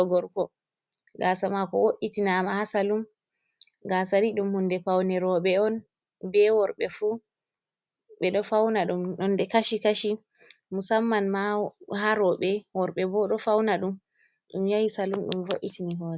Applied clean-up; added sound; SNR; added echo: none; none; none; none.